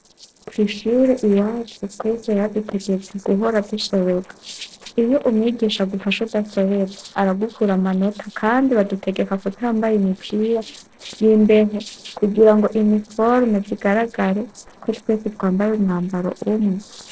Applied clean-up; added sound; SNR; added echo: neural separator model SepFormer DNS4.